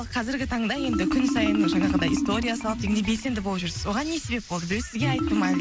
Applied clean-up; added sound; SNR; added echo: none; Marimba, xylophone; 2 dB; none.